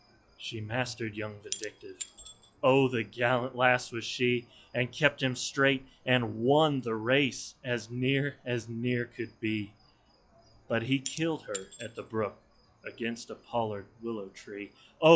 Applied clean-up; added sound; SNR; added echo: classical method log-MMSE.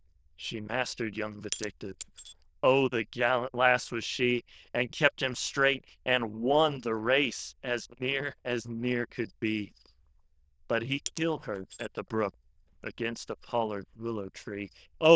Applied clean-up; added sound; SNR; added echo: neural diffusion model UNIVERSE++.